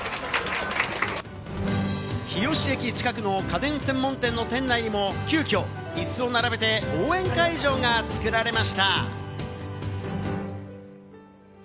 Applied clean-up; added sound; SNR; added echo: none; none; none; none.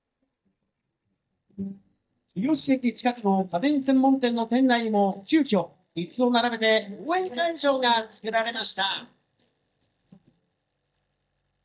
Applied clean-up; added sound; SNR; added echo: neural mask model DeepFilterNet 3.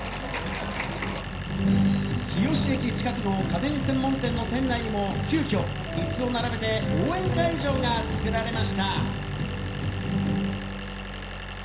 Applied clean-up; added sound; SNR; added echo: none; Idling; 9 dB; reverberation time 0.5 s.